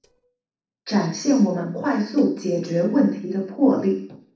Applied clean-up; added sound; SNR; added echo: neural separator model SepFormer DNS4.